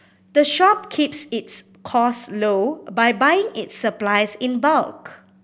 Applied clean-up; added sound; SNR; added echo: none; none; none; none.